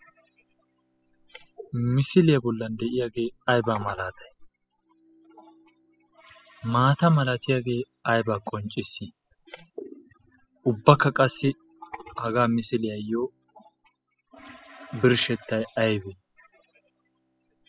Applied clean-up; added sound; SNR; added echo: classical method spectral subtraction.